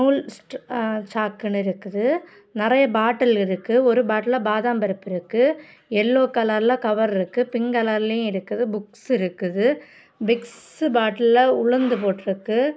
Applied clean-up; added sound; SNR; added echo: none; none; none; none.